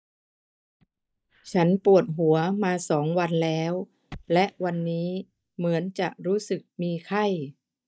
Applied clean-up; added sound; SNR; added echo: neural mask model DeepFilterNet 3.